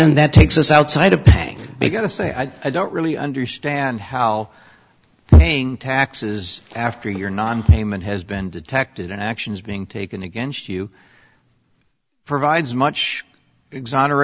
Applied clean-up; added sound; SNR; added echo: none; none; none; none.